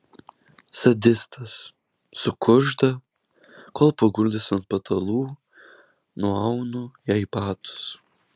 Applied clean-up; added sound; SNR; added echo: none; none; none; none.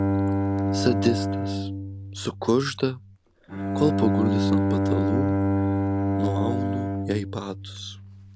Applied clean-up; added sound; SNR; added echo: none; Bowed string instrument; -4 dB; none.